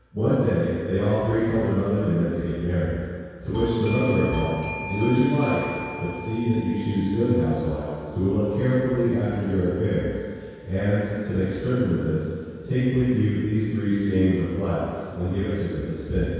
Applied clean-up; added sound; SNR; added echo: none; Doorbell; 18 dB; reverberation time 2.0 s.